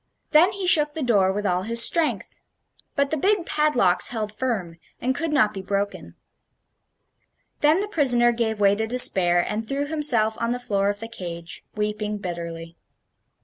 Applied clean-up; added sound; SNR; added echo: none; none; none; none.